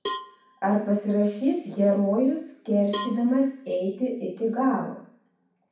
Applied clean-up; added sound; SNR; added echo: none; Cowbell; 13 dB; reverberation time 0.6 s.